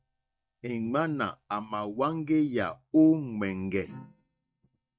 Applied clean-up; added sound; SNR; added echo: neural mask model DeepFilterNet 3.